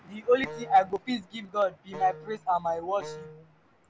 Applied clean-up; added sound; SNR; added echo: none; Wind instrument, woodwind instrument; 16 dB; none.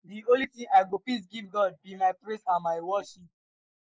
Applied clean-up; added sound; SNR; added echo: neural mask model Resemble Enhance denoiser.